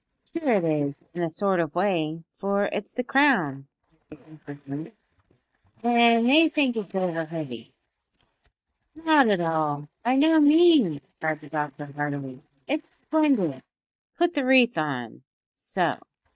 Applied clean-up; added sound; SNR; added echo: neural mask model DeepFilterNet 3.